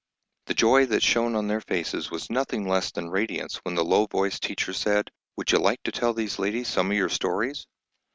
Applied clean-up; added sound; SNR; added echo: none; none; none; none.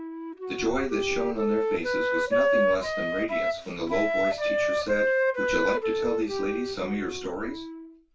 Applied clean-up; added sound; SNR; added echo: none; Wind instrument, woodwind instrument; -4 dB; reverberation time 0.2 s.